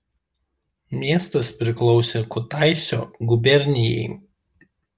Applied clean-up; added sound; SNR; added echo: none; none; none; none.